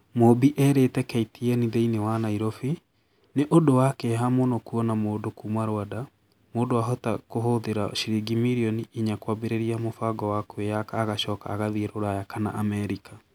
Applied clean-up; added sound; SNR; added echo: none; none; none; none.